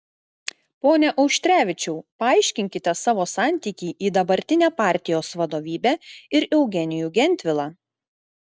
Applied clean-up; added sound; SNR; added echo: none; none; none; none.